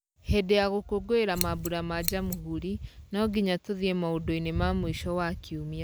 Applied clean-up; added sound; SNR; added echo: none; Scissors; 6 dB; none.